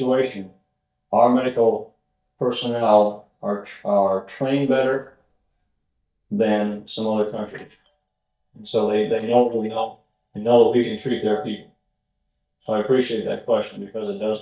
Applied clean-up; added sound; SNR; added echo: neural mask model DeepFilterNet 3.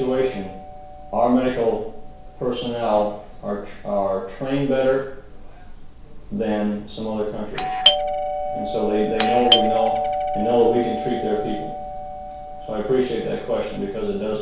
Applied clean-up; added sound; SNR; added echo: none; Doorbell; 3 dB; reverberation time 0.6 s.